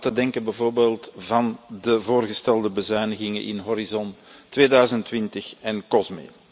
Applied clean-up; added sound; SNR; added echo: none; none; none; none.